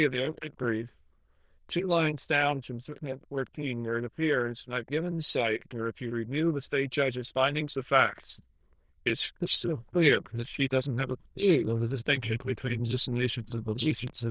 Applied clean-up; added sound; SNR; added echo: neural diffusion model UNIVERSE++.